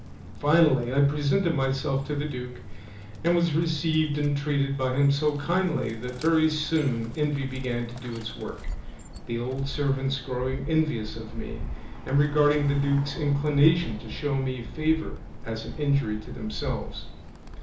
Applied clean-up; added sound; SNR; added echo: none; Bird; 11 dB; reverberation time 0.7 s.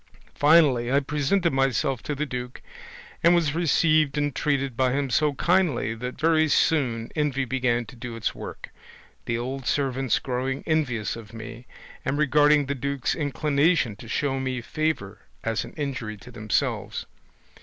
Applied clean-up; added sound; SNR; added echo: none; none; none; none.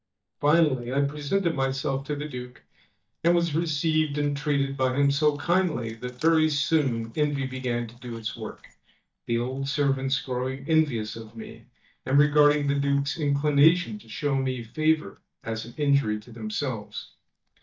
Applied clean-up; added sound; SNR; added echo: neural mask model DeepFilterNet 3.